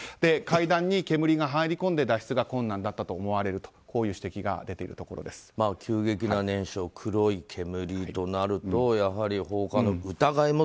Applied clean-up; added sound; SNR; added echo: none; none; none; none.